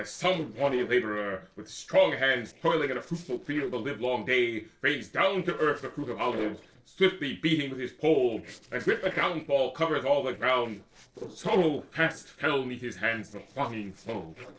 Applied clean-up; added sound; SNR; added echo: neural separator model SepFormer DNS4.